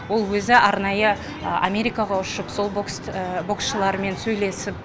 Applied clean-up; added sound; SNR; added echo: none; none; none; none.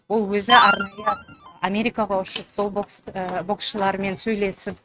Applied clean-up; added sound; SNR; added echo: neural mask model RNNoise.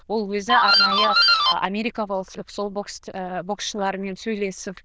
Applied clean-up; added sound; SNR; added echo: neural diffusion model UNIVERSE++.